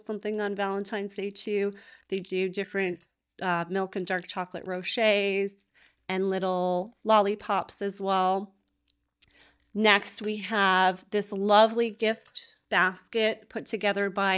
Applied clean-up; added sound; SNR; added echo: neural mask model DeepFilterNet 3.